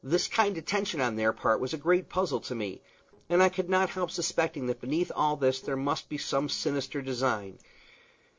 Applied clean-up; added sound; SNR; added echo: neural separator model SepFormer DNS4.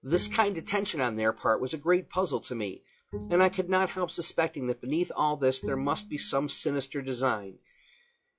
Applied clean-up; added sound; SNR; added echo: classical method log-MMSE.